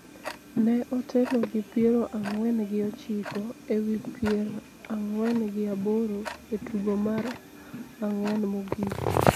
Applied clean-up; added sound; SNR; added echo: none; Tick-tock; 13 dB; none.